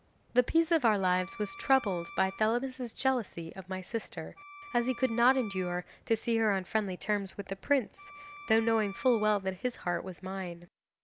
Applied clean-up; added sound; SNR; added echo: none; Wind instrument, woodwind instrument; 18 dB; none.